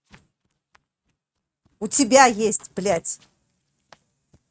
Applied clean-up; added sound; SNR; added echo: neural mask model RNNoise.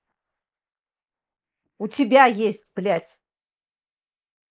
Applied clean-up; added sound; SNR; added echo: neural mask model Resemble Enhance denoiser.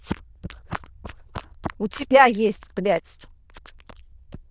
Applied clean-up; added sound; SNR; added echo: neural diffusion model UNIVERSE++.